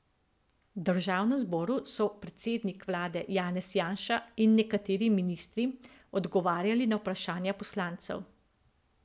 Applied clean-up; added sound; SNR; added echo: none; none; none; none.